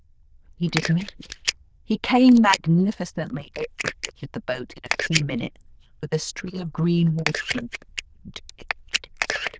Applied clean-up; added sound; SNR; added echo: neural diffusion model UNIVERSE++.